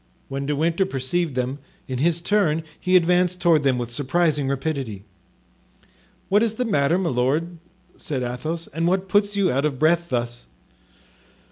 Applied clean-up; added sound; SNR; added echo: none; none; none; none.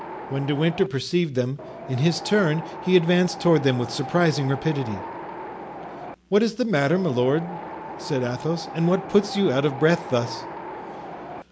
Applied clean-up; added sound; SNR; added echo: none; Wind; 12 dB; none.